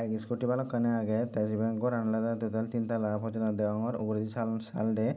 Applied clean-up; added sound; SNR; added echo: none; none; none; none.